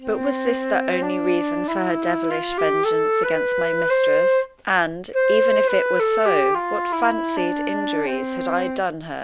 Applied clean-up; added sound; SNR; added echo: none; Wind instrument, woodwind instrument; -3 dB; none.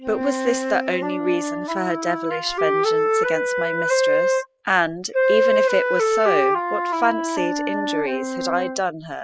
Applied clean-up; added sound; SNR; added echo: classical method spectral subtraction.